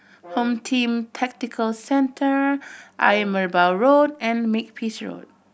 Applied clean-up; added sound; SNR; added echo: none; Brass instrument; 19 dB; none.